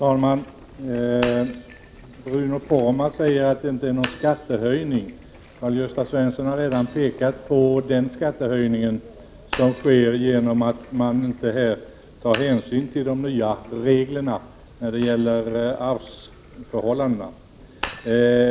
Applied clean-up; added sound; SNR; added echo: none; Shatter; 17 dB; none.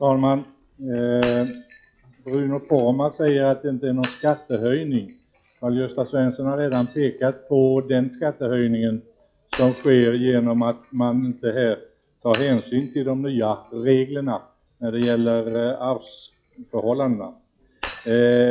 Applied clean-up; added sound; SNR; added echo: classical method log-MMSE.